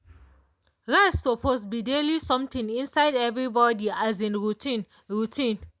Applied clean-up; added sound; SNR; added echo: none; none; none; none.